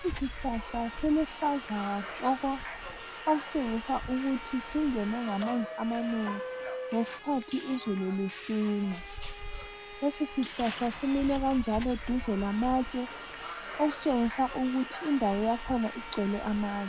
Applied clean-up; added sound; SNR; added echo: none; Subway, metro, underground; 9 dB; none.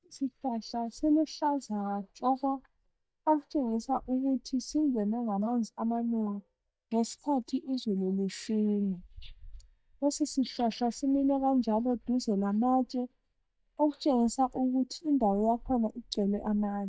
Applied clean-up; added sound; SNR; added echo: neural mask model DeepFilterNet 3.